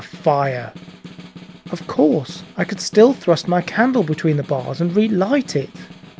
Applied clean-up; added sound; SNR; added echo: none; Snare drum; 19 dB; none.